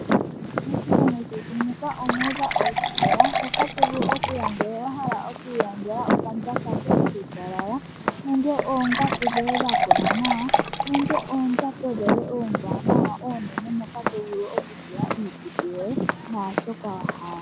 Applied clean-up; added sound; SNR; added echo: none; Fill (with liquid) / Water + Walk, footsteps; -3 dB; none.